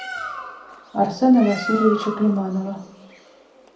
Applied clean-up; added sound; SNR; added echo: none; Bird; 11 dB; reverberation time 0.4 s.